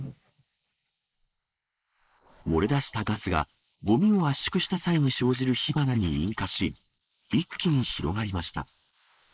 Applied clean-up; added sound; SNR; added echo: neural mask model Resemble Enhance denoiser.